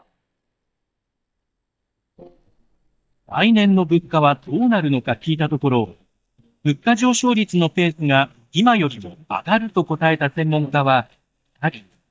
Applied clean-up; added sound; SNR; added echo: neural mask model DeepFilterNet 3.